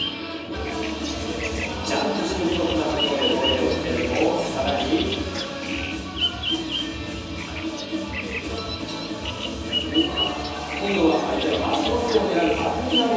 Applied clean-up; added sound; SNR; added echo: none; Bird vocalization, bird call, bird song; 8 dB; reverberation time 1.1 s.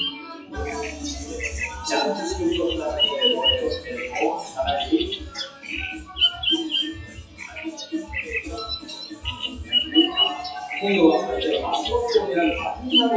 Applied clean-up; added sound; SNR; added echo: classical method WPE with log-MMSE.